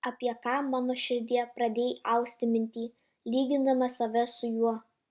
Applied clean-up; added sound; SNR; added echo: none; none; none; none.